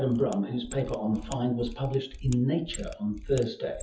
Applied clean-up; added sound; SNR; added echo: classical method WPE with log-MMSE.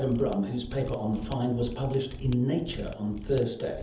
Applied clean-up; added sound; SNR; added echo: none; Mechanisms; 12 dB; reverberation time 0.7 s.